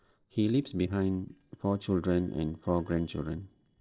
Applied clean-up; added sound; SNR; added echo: neural separator model SepFormer DNS4.